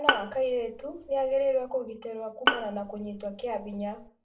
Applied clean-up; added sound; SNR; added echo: none; Bowed string instrument; 2 dB; reverberation time 0.3 s.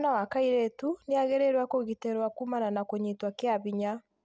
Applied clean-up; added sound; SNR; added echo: none; none; none; none.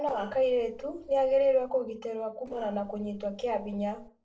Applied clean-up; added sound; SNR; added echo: neural separator model SepFormer DNS4.